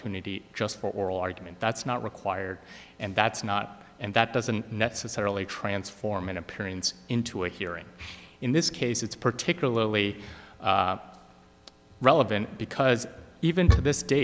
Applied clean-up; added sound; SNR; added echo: none; none; none; none.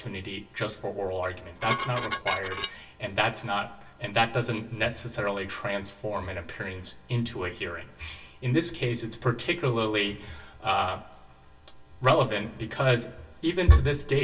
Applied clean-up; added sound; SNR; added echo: none; Dishes, pots, and pans; 6 dB; reverberation time 0.2 s.